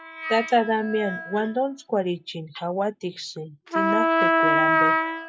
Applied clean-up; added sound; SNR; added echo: classical method log-MMSE.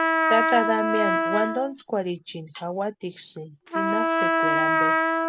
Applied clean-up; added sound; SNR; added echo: none; Trumpet; -4 dB; none.